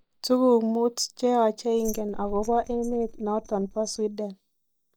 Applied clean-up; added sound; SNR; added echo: neural mask model DeepFilterNet 3.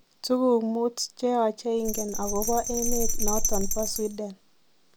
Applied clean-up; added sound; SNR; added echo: none; Bell; -1 dB; none.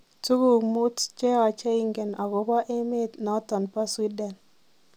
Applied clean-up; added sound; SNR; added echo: none; none; none; none.